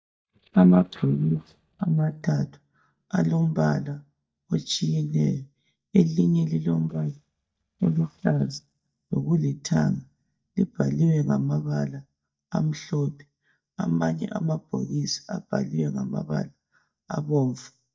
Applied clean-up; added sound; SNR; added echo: neural mask model DeepFilterNet 3.